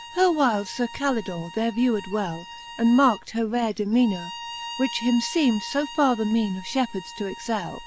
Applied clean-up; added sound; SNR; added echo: none; Bowed string instrument; 15 dB; none.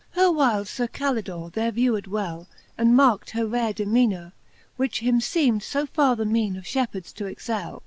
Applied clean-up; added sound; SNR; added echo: none; none; none; none.